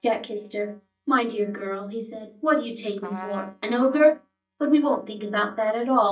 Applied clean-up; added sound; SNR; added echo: neural mask model DeepFilterNet 3.